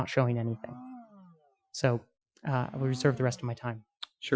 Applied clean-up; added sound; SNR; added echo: classical method Wiener filter.